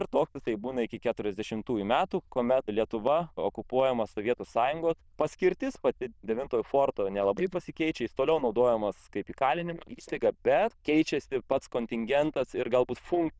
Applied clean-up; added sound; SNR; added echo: neural diffusion model UNIVERSE++.